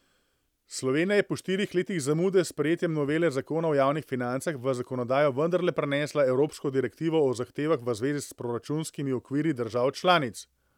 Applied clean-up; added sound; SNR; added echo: none; none; none; none.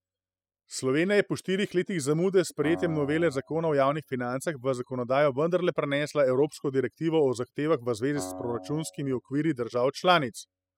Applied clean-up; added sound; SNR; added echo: classical method spectral subtraction.